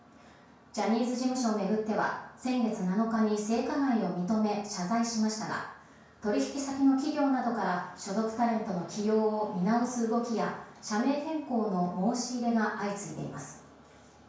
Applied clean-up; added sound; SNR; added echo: none; none; none; reverberation time 0.5 s.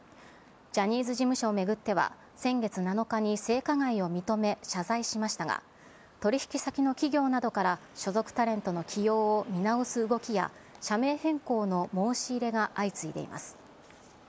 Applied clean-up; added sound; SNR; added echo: none; none; none; none.